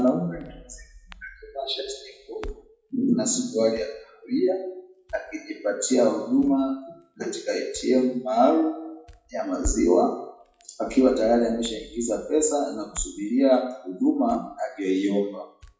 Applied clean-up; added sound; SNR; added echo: classical method WPE with log-MMSE.